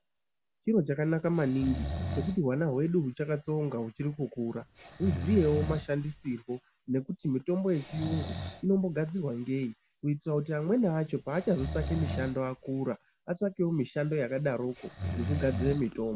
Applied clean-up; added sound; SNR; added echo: none; Breathing; 9 dB; none.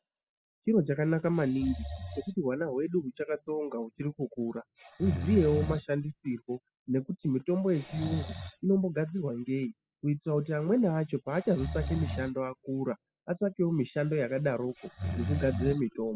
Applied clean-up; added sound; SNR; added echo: classical method spectral subtraction.